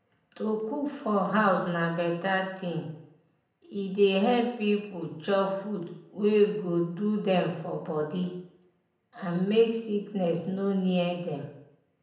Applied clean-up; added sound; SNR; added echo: none; none; none; reverberation time 0.7 s.